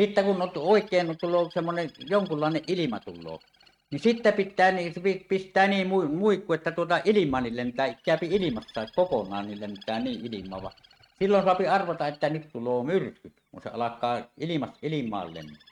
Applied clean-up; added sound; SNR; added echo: neural mask model RNNoise.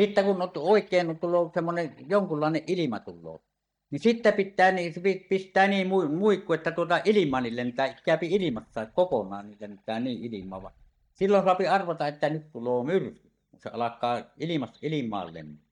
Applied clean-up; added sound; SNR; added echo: neural mask model DeepFilterNet 3.